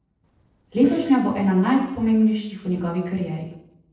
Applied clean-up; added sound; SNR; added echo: neural separator model SepFormer DNS4.